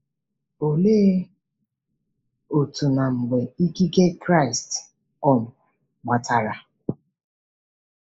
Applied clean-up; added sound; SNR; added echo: neural mask model Resemble Enhance denoiser.